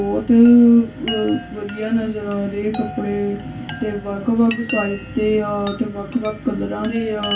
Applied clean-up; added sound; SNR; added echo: none; Chime; 15 dB; reverberation time 0.2 s.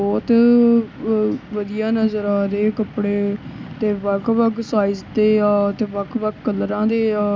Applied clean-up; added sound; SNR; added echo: none; none; none; none.